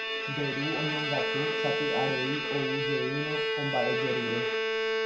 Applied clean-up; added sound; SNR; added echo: none; Bowed string instrument; -4 dB; reverberation time 0.5 s.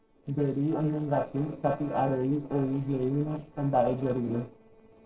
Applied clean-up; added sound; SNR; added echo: neural separator model SepFormer DNS4.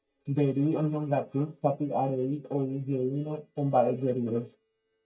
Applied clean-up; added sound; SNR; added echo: neural mask model DeepFilterNet 3.